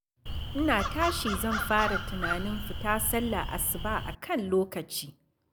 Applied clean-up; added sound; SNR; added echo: none; Crow; 3 dB; none.